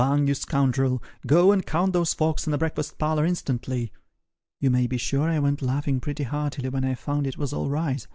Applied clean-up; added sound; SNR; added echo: none; none; none; none.